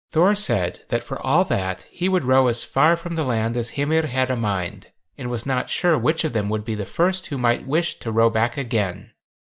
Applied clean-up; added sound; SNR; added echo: none; none; none; none.